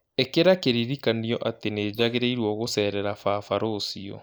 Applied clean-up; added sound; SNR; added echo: neural mask model Resemble Enhance denoiser.